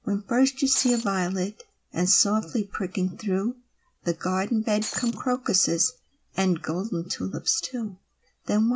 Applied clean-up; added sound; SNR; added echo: none; Shatter; 9 dB; none.